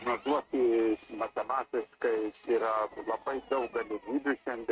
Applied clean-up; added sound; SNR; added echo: neural mask model RNNoise.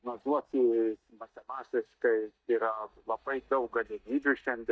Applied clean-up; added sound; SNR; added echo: neural mask model DeepFilterNet 3.